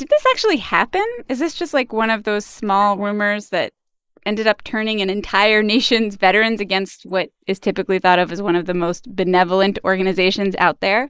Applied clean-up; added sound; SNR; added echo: neural mask model Resemble Enhance denoiser.